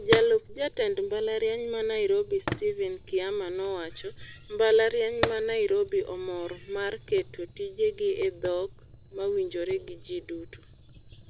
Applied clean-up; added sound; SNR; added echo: none; Fire; 10 dB; none.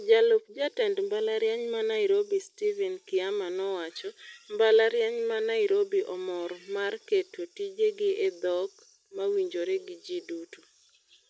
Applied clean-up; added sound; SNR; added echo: none; none; none; none.